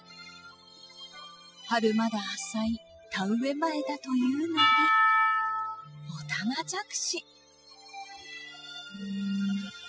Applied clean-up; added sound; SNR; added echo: classical method spectral subtraction.